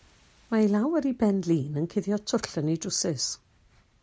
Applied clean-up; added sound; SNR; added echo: none; none; none; none.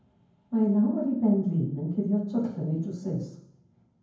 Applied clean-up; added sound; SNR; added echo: none; none; none; reverberation time 0.9 s.